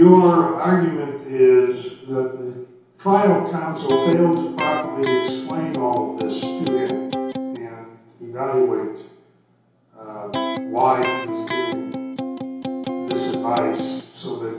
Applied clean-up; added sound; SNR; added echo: none; Electric guitar; 6 dB; reverberation time 0.8 s.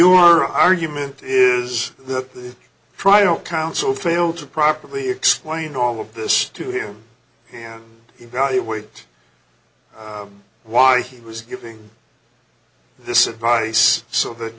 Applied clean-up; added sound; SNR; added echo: none; none; none; none.